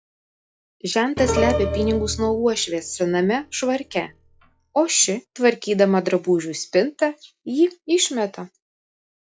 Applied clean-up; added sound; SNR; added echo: classical method log-MMSE.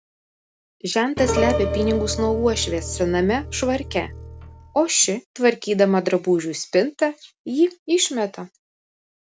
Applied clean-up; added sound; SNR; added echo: none; Piano; 5 dB; none.